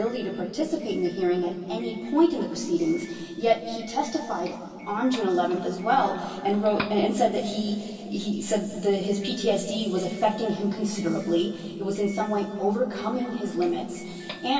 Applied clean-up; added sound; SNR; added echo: none; Doorbell; 20 dB; reverberation time 2.5 s.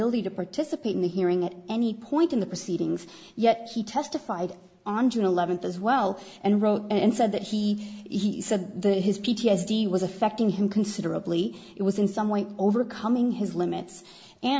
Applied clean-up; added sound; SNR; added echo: none; none; none; none.